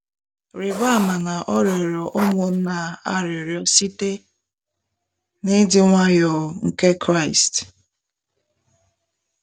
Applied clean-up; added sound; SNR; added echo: none; Writing; 12 dB; none.